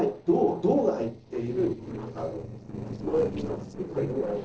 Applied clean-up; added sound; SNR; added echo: neural separator model SepFormer DNS4.